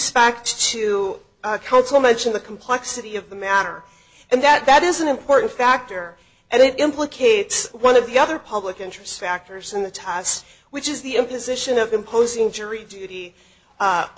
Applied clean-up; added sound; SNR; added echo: none; none; none; none.